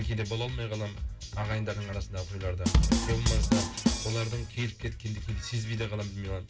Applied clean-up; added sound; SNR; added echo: none; Drum kit; -5 dB; reverberation time 0.1 s.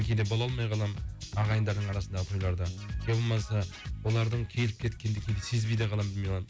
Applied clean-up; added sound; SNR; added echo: none; none; none; none.